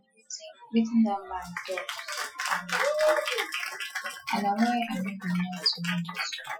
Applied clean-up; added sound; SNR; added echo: classical method Wiener filter.